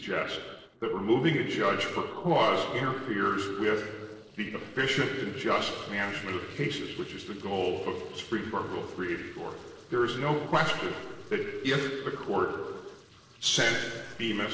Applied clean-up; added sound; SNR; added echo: neural separator model SepFormer DNS4.